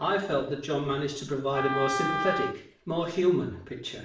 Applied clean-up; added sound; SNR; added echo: none; Wind instrument, woodwind instrument; 4 dB; reverberation time 0.5 s.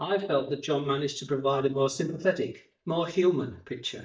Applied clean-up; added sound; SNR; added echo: neural mask model DeepFilterNet 3.